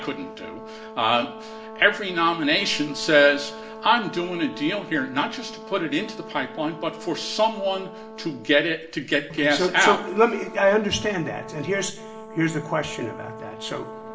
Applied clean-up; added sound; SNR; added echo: none; Brass instrument; 15 dB; reverberation time 0.5 s.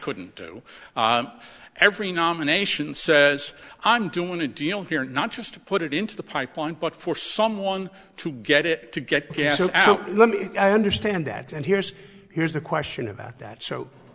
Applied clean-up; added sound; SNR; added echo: none; none; none; none.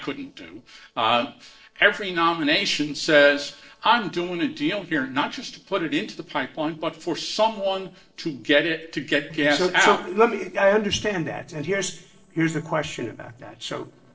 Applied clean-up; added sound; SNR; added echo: neural separator model SepFormer DNS4.